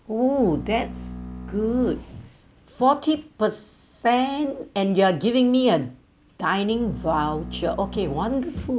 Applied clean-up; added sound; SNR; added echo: none; Bowed string instrument; 12 dB; none.